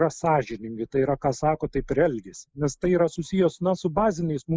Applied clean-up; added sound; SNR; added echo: neural mask model Resemble Enhance denoiser.